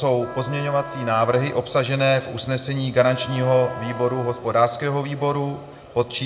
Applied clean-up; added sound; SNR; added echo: none; Wind instrument, woodwind instrument; 15 dB; reverberation time 0.8 s.